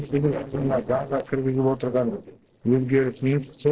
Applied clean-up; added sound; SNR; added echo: neural separator model SepFormer DNS4.